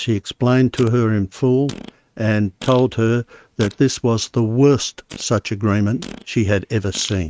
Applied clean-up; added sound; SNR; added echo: neural mask model RNNoise.